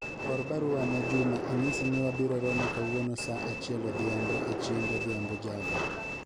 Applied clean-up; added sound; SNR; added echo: none; Train; 2 dB; none.